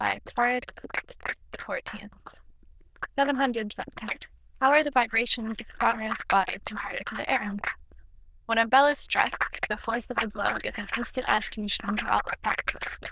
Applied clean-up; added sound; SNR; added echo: neural diffusion model UNIVERSE++.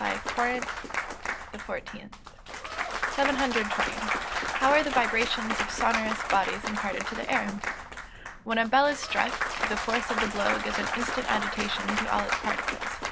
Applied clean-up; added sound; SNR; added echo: none; Applause / Cheering / Clapping; 2 dB; none.